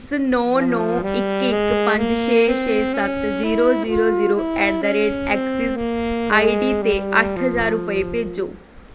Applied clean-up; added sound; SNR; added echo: none; Wind instrument, woodwind instrument; 1 dB; none.